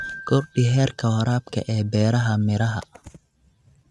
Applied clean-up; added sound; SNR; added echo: neural mask model RNNoise.